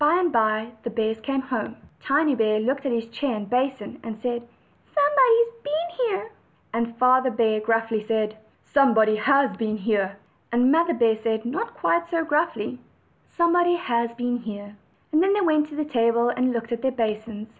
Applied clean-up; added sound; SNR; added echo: none; none; none; none.